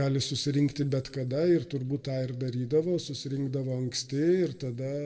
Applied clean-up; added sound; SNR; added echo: none; none; none; reverberation time 1.0 s.